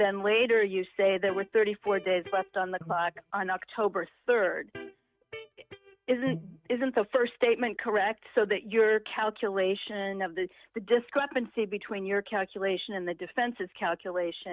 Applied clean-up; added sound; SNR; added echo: neural mask model RNNoise.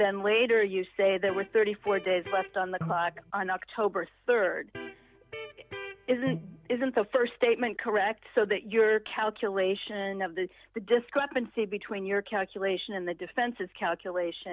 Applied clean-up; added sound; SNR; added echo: none; Electric guitar; 12 dB; none.